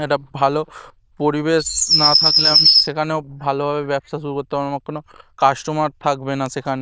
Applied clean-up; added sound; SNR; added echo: neural diffusion model UNIVERSE++.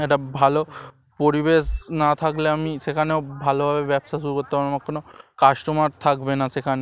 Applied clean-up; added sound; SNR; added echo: none; Bird vocalization, bird call, bird song; -4 dB; none.